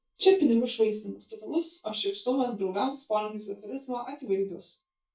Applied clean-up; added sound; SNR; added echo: neural mask model DeepFilterNet 3.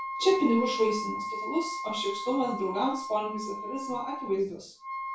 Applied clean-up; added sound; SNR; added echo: none; Wind instrument, woodwind instrument; 6 dB; reverberation time 0.3 s.